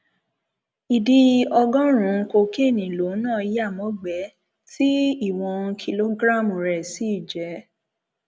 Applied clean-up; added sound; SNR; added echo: none; none; none; none.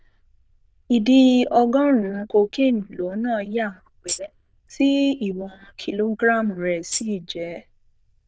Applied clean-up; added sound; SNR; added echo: neural diffusion model UNIVERSE++.